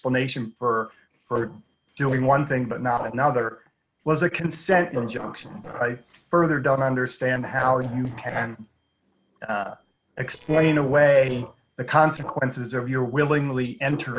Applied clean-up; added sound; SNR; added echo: neural separator model SepFormer DNS4.